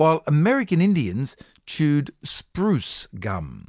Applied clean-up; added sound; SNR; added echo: none; none; none; none.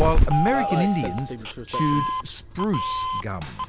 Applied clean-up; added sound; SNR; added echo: none; Doorbell; -1 dB; none.